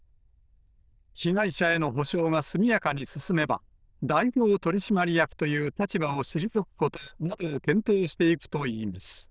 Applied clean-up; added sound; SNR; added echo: neural diffusion model UNIVERSE++.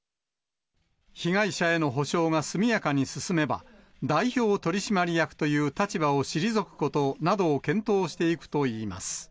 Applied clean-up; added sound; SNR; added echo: none; none; none; none.